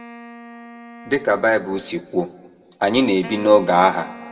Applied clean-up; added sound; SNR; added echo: none; Wind instrument, woodwind instrument; 19 dB; reverberation time 0.9 s.